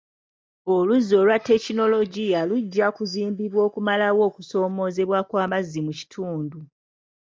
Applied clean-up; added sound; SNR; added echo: neural mask model DeepFilterNet 3.